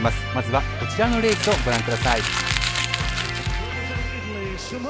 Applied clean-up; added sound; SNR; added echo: none; Crumpling, crinkling; 5 dB; none.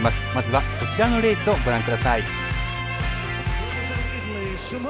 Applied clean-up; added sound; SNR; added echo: none; none; none; none.